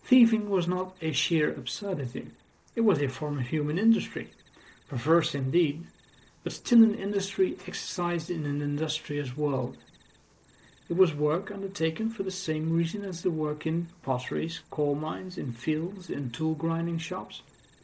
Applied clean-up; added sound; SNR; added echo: neural separator model SepFormer DNS4.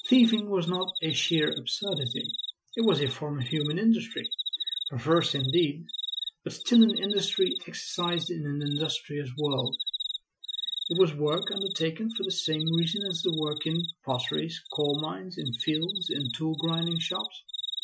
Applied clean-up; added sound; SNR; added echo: classical method Wiener filter.